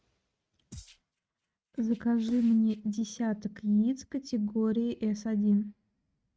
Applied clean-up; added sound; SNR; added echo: neural mask model RNNoise.